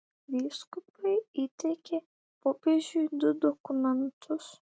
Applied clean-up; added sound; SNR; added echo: none; none; none; none.